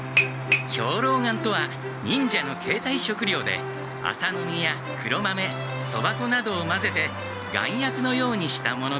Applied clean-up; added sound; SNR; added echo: none; Chirp, tweet; 5 dB; none.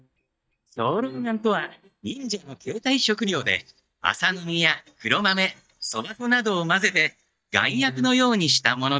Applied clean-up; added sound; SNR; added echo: neural mask model DeepFilterNet 3.